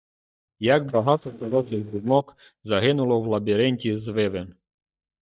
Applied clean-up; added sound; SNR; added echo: neural mask model DeepFilterNet 3.